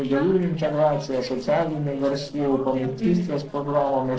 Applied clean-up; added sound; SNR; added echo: neural separator model SepFormer DNS4.